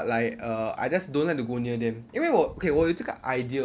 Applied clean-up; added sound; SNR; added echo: none; none; none; none.